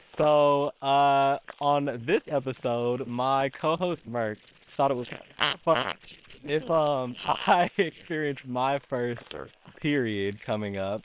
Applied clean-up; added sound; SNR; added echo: neural separator model SepFormer WHAM!.